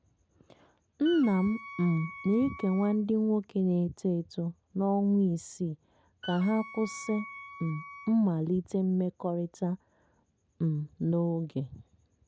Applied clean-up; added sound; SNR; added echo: none; Wind instrument, woodwind instrument; 15 dB; none.